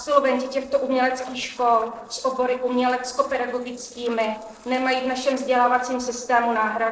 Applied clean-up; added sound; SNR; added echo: neural separator model SepFormer DNS4.